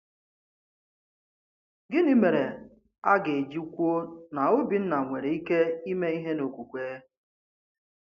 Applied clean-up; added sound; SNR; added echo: none; none; none; none.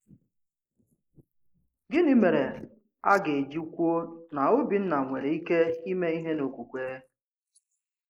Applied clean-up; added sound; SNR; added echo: neural mask model Resemble Enhance denoiser.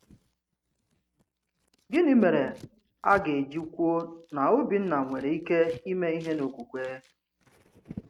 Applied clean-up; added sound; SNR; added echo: neural mask model RNNoise.